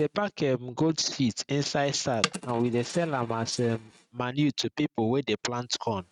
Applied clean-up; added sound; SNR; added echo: neural mask model RNNoise.